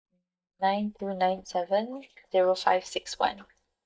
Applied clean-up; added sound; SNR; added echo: neural mask model DeepFilterNet 3.